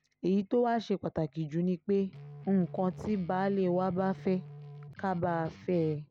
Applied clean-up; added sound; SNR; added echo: none; Guitar; 16 dB; none.